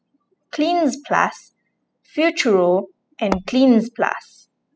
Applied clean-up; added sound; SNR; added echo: classical method spectral subtraction.